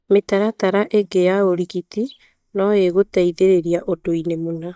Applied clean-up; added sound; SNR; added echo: neural mask model DeepFilterNet 3.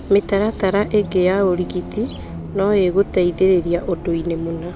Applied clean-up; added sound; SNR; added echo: none; Bus; 12 dB; none.